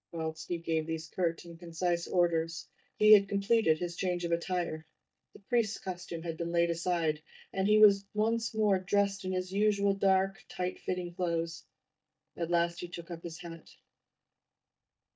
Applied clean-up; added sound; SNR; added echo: neural mask model DeepFilterNet 3.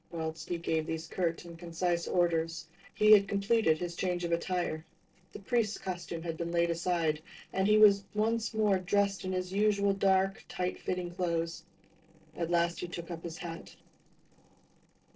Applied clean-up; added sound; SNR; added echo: neural separator model SepFormer DNS4.